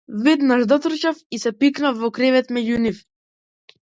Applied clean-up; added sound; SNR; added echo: none; none; none; none.